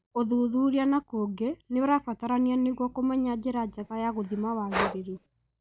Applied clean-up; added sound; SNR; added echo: none; Breathing; 10 dB; none.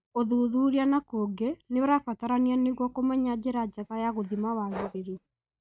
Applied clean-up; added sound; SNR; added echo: neural mask model RNNoise.